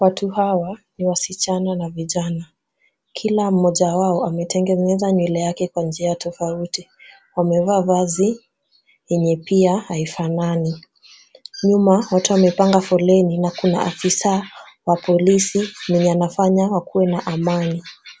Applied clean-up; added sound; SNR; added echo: none; none; none; none.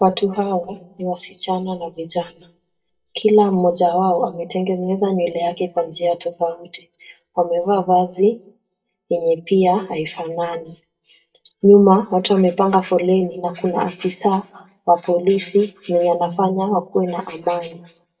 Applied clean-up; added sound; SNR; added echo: neural mask model DeepFilterNet 3.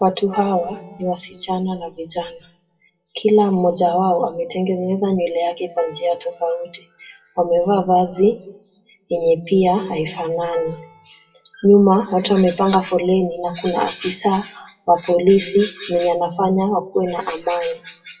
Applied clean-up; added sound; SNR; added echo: classical method WPE with log-MMSE.